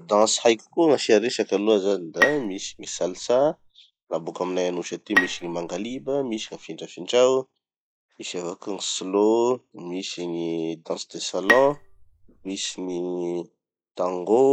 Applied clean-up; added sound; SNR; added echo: classical method log-MMSE.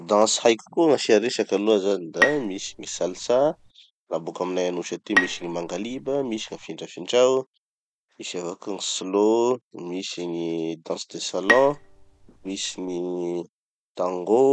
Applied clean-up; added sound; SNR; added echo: none; Bowed string instrument; 5 dB; none.